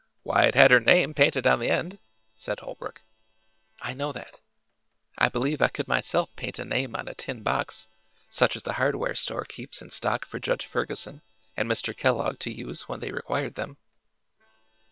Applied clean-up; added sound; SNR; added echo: neural separator model SepFormer WHAM!.